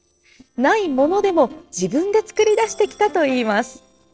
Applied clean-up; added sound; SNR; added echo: neural separator model SepFormer DNS4.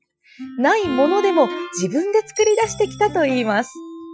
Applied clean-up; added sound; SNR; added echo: classical method Wiener filter.